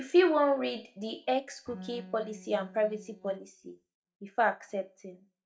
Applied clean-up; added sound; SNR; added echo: neural mask model DeepFilterNet 3.